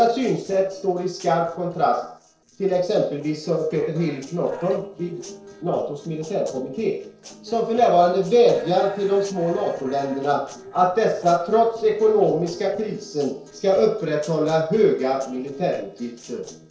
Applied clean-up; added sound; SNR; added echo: neural separator model SepFormer DNS4.